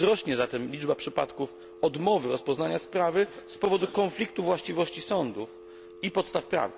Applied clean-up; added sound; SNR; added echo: none; Telephone; 19 dB; none.